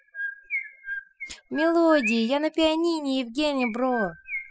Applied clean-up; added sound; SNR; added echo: classical method spectral subtraction.